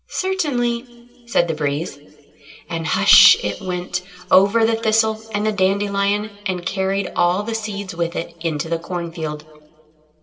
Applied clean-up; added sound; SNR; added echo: none; none; none; reverberation time 2.0 s.